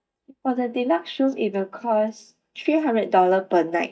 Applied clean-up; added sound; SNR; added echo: neural mask model DeepFilterNet 3.